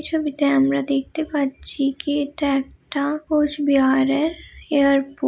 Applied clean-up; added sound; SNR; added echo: none; none; none; none.